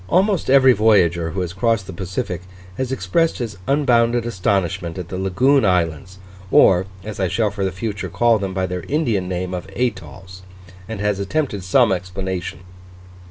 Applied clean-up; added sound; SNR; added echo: none; Domestic sounds, home sounds; 18 dB; none.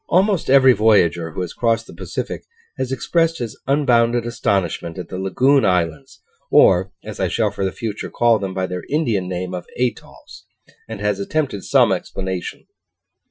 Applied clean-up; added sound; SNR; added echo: classical method Wiener filter.